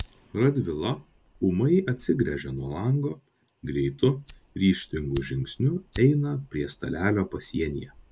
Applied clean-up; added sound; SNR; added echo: none; Fire; 20 dB; none.